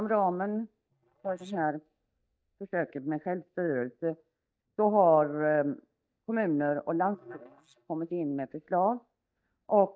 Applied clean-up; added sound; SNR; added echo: neural mask model DeepFilterNet 3.